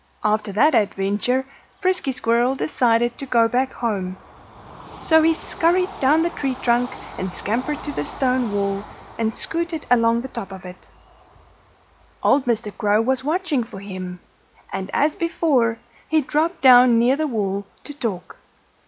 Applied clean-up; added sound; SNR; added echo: none; Train / Bird vocalization, bird call, bird song; 20 dB; none.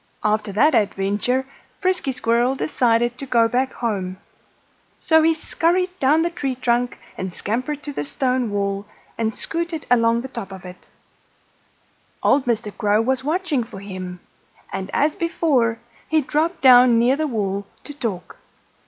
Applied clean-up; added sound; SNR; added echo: none; none; none; none.